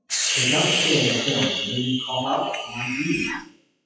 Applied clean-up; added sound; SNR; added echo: classical method WPE with log-MMSE.